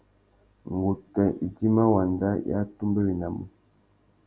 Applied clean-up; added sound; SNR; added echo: none; none; none; none.